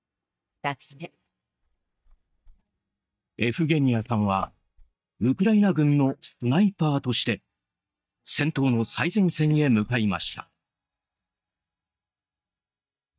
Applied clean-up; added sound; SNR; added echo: neural mask model DeepFilterNet 3.